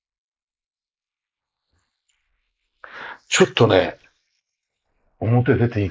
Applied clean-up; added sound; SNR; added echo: neural mask model Resemble Enhance denoiser.